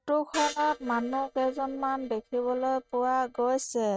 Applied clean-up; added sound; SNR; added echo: neural mask model RNNoise.